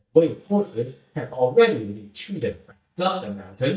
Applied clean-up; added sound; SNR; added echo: neural mask model DeepFilterNet 3.